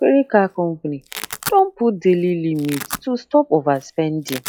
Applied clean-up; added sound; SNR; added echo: classical method log-MMSE.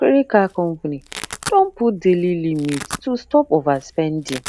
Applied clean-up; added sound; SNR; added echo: none; Domestic sounds, home sounds; 16 dB; none.